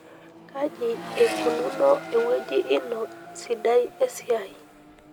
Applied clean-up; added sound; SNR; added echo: none; Accelerating, revving, vroom; 11 dB; none.